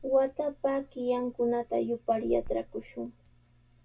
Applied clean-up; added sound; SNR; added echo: none; Crackle; 19 dB; reverberation time 0.2 s.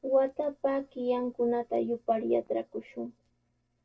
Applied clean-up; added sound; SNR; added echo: neural separator model SepFormer DNS4.